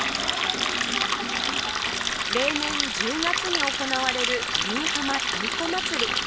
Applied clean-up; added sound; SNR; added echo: none; Water tap, faucet; -4 dB; none.